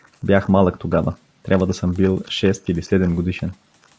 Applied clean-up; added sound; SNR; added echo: neural mask model Resemble Enhance denoiser.